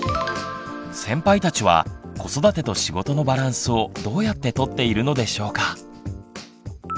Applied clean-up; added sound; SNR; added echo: none; none; none; none.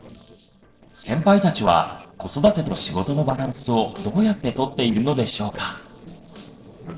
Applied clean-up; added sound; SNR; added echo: neural separator model SepFormer DNS4.